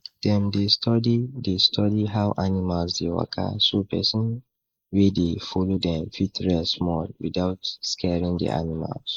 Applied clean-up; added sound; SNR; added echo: neural mask model Resemble Enhance denoiser.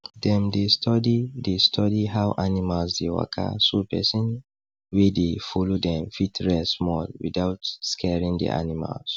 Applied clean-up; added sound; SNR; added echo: none; none; none; none.